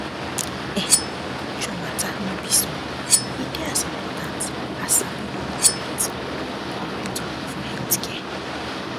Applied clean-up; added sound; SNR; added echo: none; Cutlery, silverware + Boat, Water vehicle; -4 dB; none.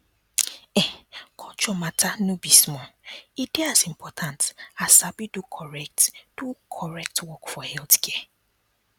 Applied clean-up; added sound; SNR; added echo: none; none; none; none.